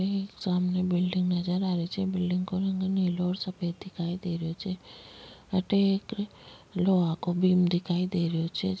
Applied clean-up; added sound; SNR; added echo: none; none; none; none.